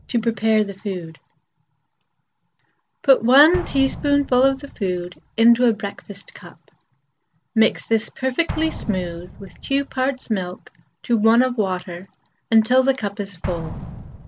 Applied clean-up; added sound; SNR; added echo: none; Explosion; 16 dB; none.